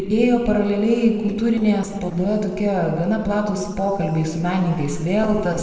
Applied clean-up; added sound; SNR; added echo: neural separator model SepFormer DNS4.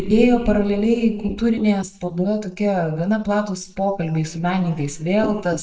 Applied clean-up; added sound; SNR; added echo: neural mask model DeepFilterNet 3.